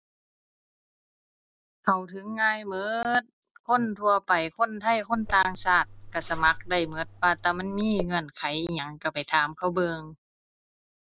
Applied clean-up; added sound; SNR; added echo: none; Zipper (clothing); 11 dB; none.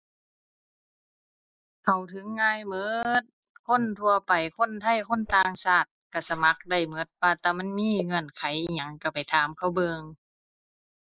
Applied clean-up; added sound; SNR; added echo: neural mask model Resemble Enhance denoiser.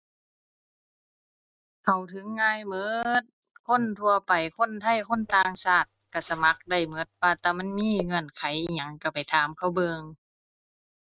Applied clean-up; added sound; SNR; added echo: neural mask model RNNoise.